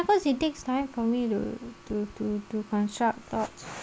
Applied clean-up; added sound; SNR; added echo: none; none; none; none.